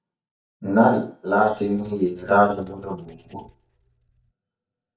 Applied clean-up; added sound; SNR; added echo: neural mask model DeepFilterNet 3.